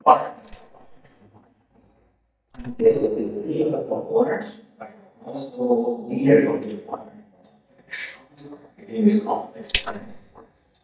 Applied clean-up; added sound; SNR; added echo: neural mask model DeepFilterNet 3.